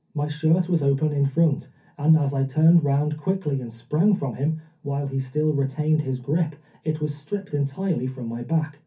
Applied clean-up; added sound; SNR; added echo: none; none; none; reverberation time 0.3 s.